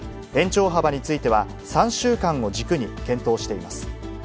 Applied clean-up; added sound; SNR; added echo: none; none; none; none.